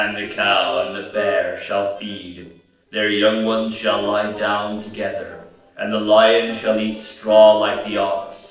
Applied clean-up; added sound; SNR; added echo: neural separator model SepFormer DNS4.